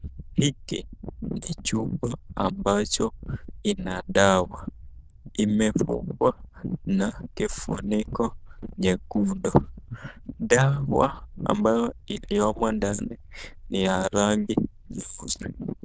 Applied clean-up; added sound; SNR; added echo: neural diffusion model UNIVERSE++.